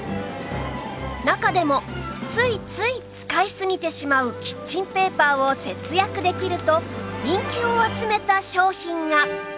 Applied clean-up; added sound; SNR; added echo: none; none; none; none.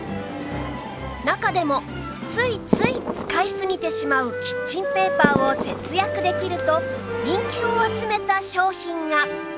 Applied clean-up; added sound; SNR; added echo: none; Wind instrument, woodwind instrument + Fireworks; 4 dB; none.